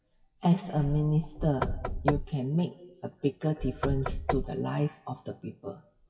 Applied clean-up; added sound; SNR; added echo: classical method WPE with log-MMSE.